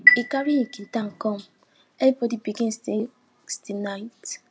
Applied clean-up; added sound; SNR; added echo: none; Chime; -3 dB; none.